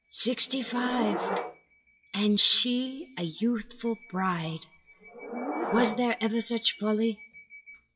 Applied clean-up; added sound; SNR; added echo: classical method WPE with log-MMSE.